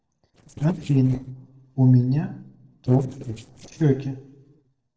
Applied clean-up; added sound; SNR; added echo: neural separator model SepFormer DNS4.